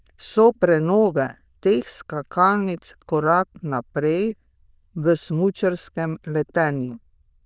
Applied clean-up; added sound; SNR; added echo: neural diffusion model UNIVERSE++.